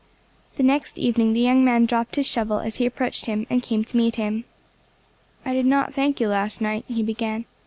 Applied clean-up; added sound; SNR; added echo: none; none; none; none.